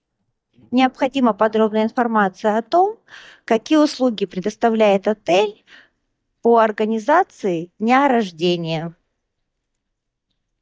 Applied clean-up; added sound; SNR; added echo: neural mask model DeepFilterNet 3.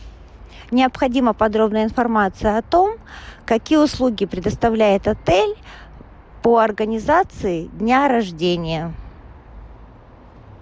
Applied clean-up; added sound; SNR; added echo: none; none; none; none.